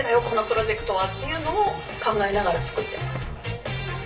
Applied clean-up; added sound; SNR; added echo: none; Writing; 19 dB; reverberation time 0.2 s.